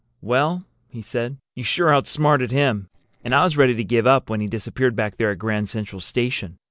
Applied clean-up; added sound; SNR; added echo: neural separator model SepFormer DNS4.